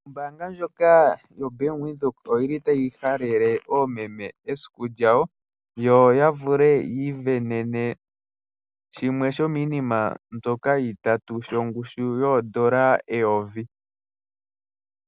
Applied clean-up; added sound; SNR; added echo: none; none; none; none.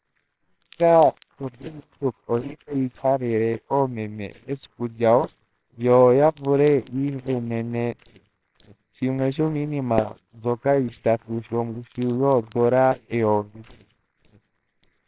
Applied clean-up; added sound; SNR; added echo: neural separator model SepFormer WHAMR!.